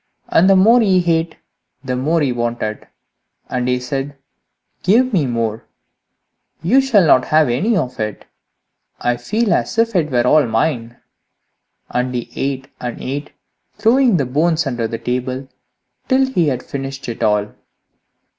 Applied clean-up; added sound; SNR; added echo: none; none; none; none.